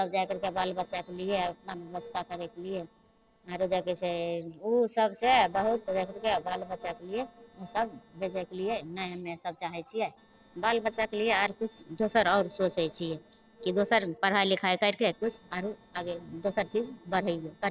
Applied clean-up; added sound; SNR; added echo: neural separator model SepFormer DNS4.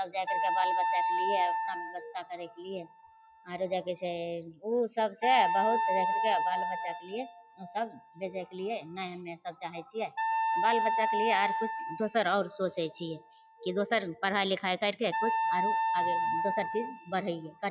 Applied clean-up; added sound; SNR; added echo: classical method log-MMSE.